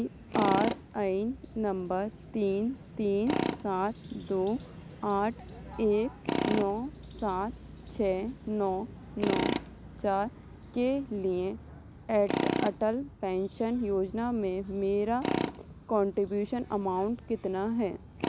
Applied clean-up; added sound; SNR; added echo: none; Tools; 7 dB; none.